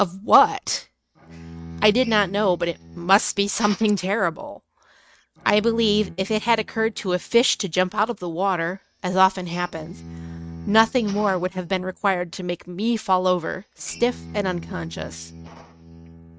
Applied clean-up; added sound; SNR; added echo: neural mask model RNNoise.